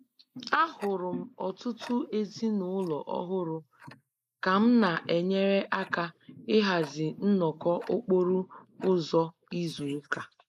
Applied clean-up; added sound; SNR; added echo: neural mask model Resemble Enhance denoiser.